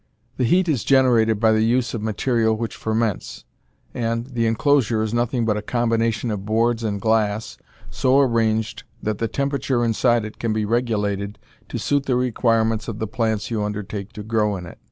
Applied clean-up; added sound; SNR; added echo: none; none; none; none.